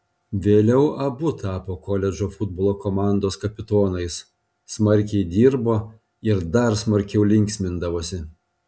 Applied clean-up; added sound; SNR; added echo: none; none; none; none.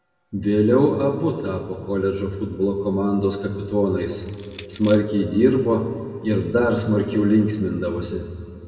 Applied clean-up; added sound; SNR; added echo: none; Crushing; 16 dB; reverberation time 2.1 s.